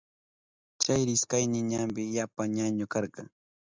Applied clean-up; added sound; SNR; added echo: none; none; none; none.